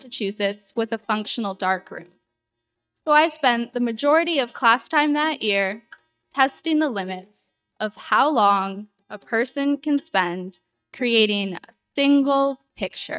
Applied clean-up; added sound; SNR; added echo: neural mask model DeepFilterNet 3.